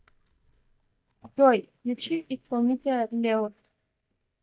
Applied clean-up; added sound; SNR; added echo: neural mask model DeepFilterNet 3.